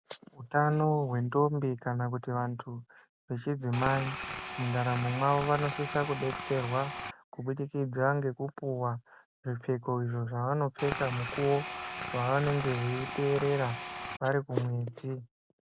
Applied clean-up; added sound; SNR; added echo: none; Tools; 7 dB; none.